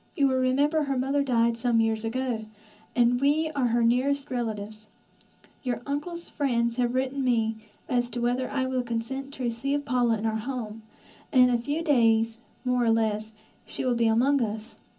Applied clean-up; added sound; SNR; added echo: none; none; none; reverberation time 0.4 s.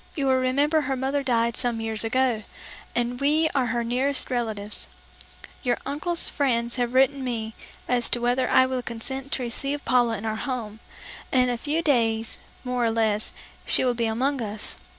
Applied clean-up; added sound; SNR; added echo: none; none; none; none.